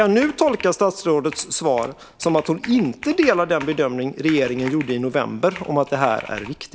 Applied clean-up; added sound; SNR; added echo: none; Computer keyboard; 18 dB; none.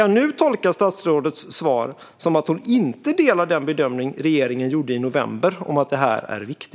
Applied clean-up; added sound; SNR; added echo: none; none; none; none.